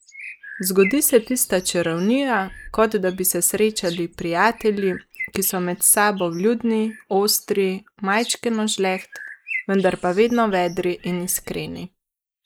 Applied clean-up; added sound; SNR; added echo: neural mask model Resemble Enhance denoiser.